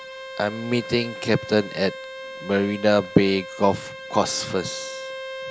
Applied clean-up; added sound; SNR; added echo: none; Bowed string instrument; 12 dB; none.